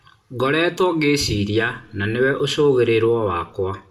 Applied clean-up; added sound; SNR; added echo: none; none; none; reverberation time 0.4 s.